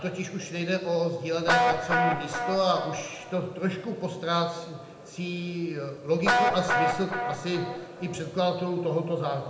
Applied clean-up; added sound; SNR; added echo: none; Guitar; 2 dB; reverberation time 0.8 s.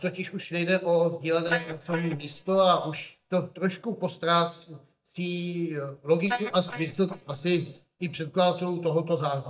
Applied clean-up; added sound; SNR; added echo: neural mask model DeepFilterNet 3.